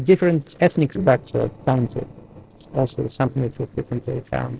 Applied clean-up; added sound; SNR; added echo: neural separator model SepFormer DNS4.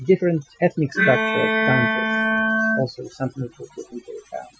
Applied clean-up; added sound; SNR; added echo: classical method Wiener filter.